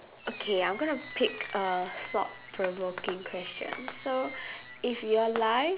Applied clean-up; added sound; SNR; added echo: none; Fireworks; 13 dB; none.